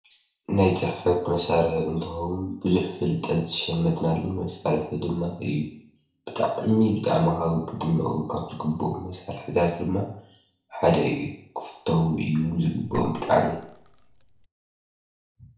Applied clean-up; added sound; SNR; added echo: neural separator model SepFormer DNS4.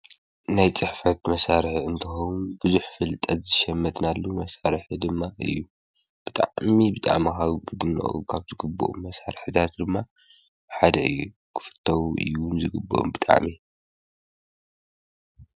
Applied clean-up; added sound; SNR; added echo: none; none; none; none.